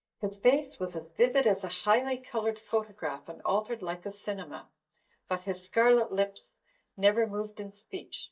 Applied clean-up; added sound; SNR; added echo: neural mask model DeepFilterNet 3.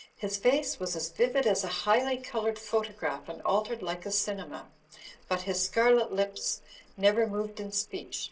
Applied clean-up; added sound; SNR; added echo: neural separator model SepFormer DNS4.